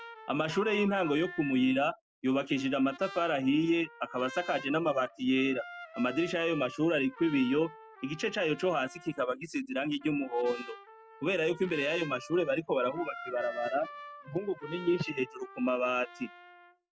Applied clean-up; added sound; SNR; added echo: none; Telephone + Trumpet; 16 dB; none.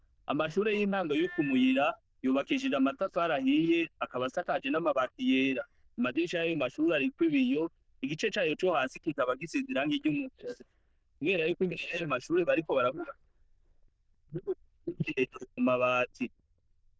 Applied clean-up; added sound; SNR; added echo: neural diffusion model UNIVERSE++.